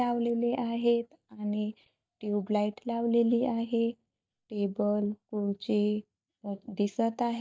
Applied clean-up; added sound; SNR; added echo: neural mask model DeepFilterNet 3.